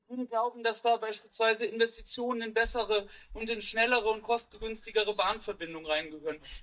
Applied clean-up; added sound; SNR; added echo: neural mask model DeepFilterNet 3.